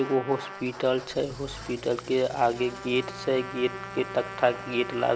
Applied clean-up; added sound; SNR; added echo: none; Trumpet + Idling / Engine starting; 13 dB; none.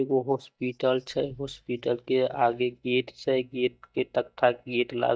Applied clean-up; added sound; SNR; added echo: neural mask model DeepFilterNet 3.